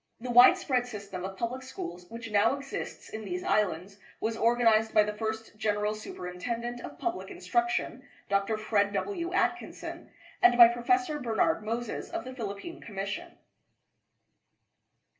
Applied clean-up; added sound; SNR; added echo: none; none; none; reverberation time 0.3 s.